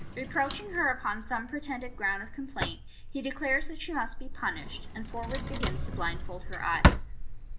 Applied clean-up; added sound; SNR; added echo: none; Drawer open or close; -2 dB; none.